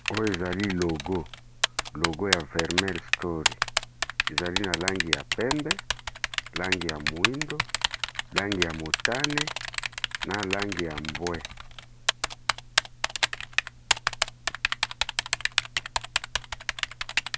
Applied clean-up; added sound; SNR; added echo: none; Typing; -4 dB; none.